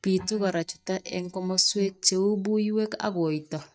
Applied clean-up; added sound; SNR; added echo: neural mask model DeepFilterNet 3.